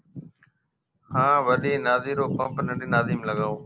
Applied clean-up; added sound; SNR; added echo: none; none; none; none.